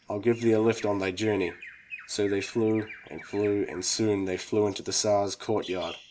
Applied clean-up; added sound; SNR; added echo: none; Bird vocalization, bird call, bird song; 19 dB; none.